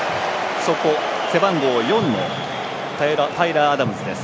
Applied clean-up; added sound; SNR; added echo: none; none; none; none.